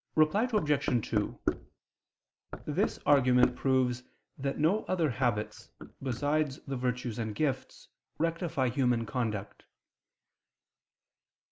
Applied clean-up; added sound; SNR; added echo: neural mask model Resemble Enhance denoiser.